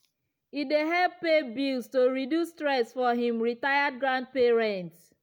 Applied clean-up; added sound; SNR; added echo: none; none; none; none.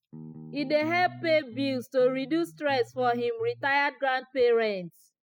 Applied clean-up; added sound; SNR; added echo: classical method spectral subtraction.